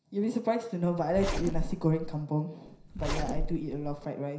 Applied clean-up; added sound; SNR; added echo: none; Zipper (clothing); 2 dB; reverberation time 0.5 s.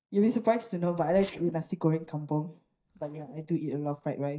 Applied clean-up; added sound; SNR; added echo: neural mask model DeepFilterNet 3.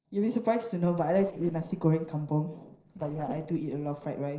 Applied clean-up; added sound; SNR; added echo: neural separator model SepFormer DNS4.